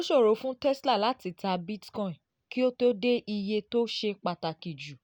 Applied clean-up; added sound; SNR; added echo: none; none; none; none.